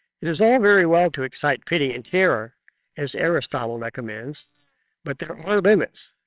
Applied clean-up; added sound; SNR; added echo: neural separator model SepFormer WHAMR!.